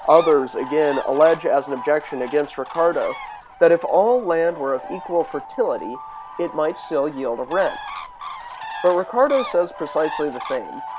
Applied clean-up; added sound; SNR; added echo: none; Bird + Alarm; 13 dB; none.